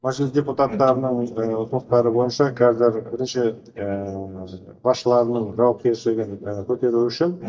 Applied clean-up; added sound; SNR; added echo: neural mask model DeepFilterNet 3.